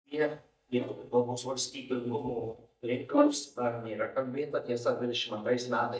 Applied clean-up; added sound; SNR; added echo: neural mask model DeepFilterNet 3.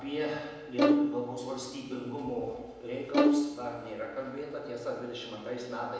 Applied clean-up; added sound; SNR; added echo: none; Bowed string instrument; -5 dB; reverberation time 0.7 s.